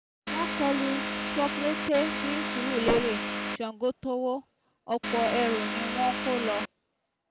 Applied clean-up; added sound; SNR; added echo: none; Vehicle; 2 dB; none.